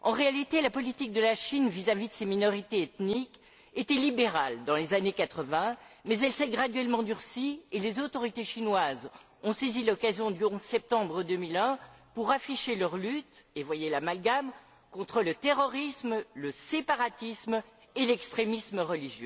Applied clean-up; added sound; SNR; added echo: none; none; none; none.